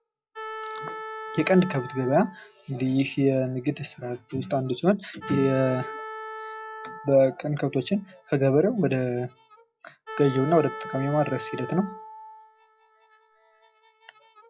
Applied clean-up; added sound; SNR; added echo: classical method log-MMSE.